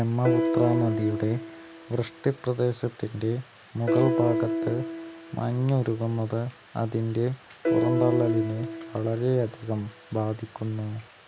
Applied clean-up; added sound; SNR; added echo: none; Piano; 3 dB; none.